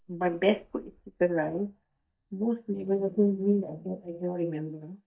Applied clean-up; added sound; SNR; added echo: neural mask model DeepFilterNet 3.